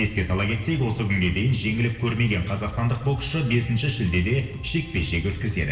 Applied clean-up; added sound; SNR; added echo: none; none; none; reverberation time 1.3 s.